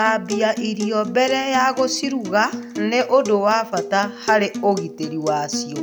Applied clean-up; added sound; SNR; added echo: none; Acoustic guitar; 10 dB; none.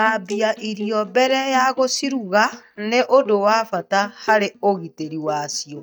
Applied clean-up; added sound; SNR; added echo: neural mask model DeepFilterNet 3.